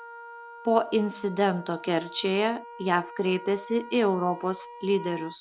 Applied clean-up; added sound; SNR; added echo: none; Wind instrument, woodwind instrument; 16 dB; none.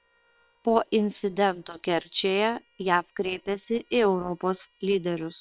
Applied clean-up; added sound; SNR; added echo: neural separator model SepFormer WHAM!.